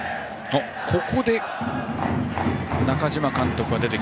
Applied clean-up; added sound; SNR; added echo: none; none; none; none.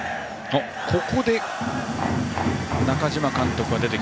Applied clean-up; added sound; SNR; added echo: none; Drill; 16 dB; none.